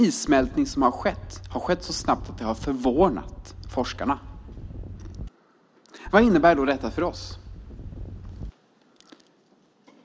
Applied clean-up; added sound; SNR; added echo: none; Wind; 12 dB; none.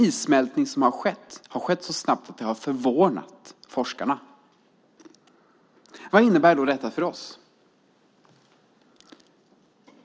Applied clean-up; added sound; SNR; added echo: none; none; none; none.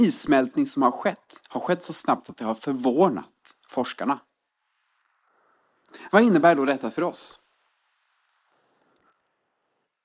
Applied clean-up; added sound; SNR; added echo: neural mask model Resemble Enhance denoiser.